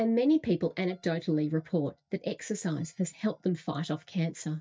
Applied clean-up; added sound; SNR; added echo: neural mask model DeepFilterNet 3.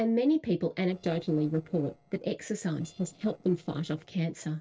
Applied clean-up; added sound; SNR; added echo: neural separator model SepFormer DNS4.